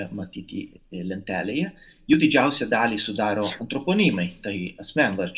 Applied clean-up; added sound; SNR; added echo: none; Sneeze; 20 dB; reverberation time 0.3 s.